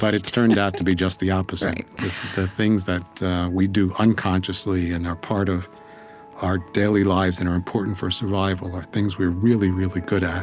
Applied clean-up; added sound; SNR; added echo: none; none; none; none.